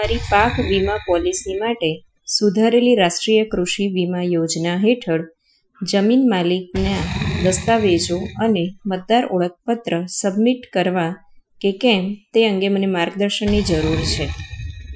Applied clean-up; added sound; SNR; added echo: classical method Wiener filter.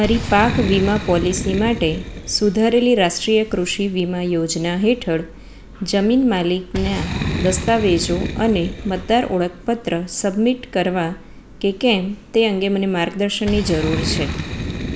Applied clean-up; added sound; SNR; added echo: none; Boom; 9 dB; none.